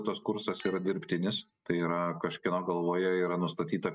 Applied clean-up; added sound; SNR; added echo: neural mask model RNNoise.